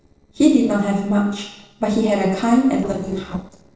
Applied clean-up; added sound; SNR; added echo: neural separator model SepFormer DNS4.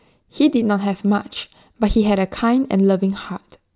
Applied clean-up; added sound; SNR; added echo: none; none; none; none.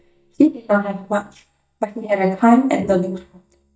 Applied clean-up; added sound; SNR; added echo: neural mask model DeepFilterNet 3.